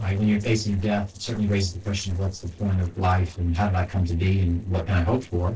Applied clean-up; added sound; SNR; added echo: neural separator model SepFormer DNS4.